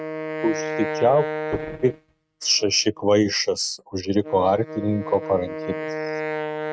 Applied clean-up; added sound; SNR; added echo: neural mask model RNNoise.